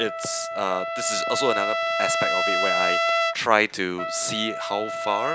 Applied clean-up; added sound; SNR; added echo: none; Trumpet; -1 dB; none.